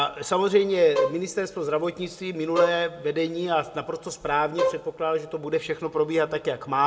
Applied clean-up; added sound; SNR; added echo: none; Bowed string instrument; 5 dB; reverberation time 0.6 s.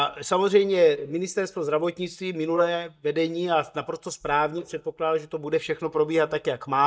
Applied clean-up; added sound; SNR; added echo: neural mask model DeepFilterNet 3.